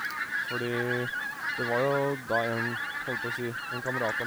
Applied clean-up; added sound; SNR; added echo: none; Fowl; 1 dB; none.